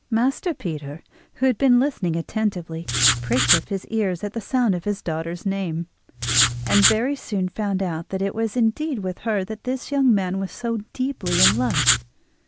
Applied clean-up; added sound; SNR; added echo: none; Writing; -2 dB; none.